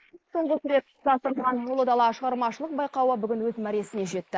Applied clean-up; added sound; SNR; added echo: neural mask model Resemble Enhance denoiser.